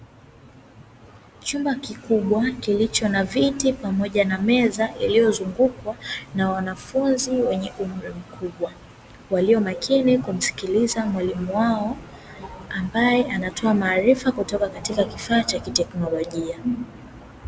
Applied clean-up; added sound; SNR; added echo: none; none; none; none.